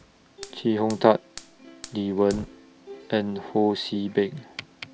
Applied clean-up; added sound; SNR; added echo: none; Plucked string instrument + Fire; 18 dB; none.